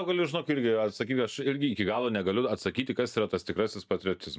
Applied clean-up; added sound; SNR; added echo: neural mask model DeepFilterNet 3.